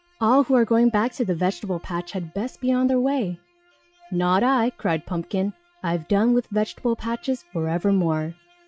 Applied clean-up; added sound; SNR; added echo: classical method log-MMSE.